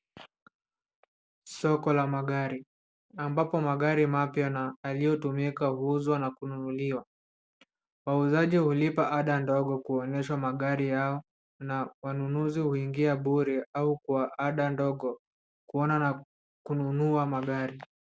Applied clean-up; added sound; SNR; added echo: none; none; none; none.